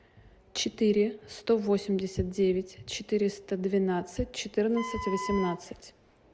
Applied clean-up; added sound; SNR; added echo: none; Wind instrument, woodwind instrument; 9 dB; none.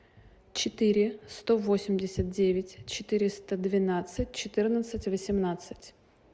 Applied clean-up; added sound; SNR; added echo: none; none; none; none.